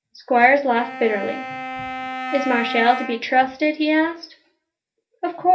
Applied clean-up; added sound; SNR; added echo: none; Wind instrument, woodwind instrument; 10 dB; reverberation time 0.3 s.